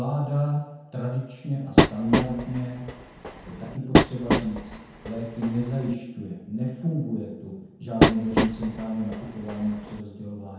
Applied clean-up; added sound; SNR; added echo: none; Train; -4 dB; reverberation time 0.9 s.